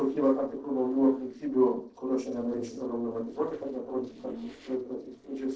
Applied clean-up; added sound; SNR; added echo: neural separator model SepFormer DNS4.